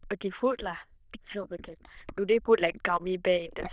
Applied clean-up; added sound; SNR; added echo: neural diffusion model UNIVERSE++.